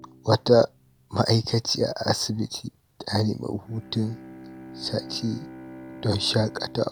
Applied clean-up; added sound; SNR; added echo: none; Bowed string instrument; 18 dB; none.